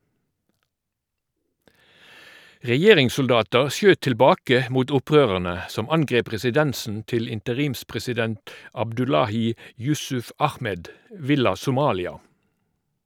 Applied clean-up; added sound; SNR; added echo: none; none; none; none.